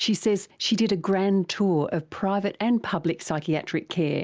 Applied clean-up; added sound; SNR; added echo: none; none; none; none.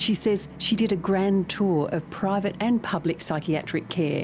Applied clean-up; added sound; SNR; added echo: none; Musical instrument; 15 dB; none.